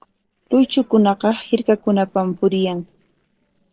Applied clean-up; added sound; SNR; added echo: neural separator model SepFormer DNS4.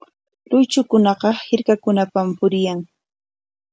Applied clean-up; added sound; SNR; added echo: none; none; none; none.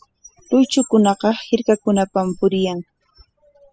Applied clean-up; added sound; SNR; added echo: classical method spectral subtraction.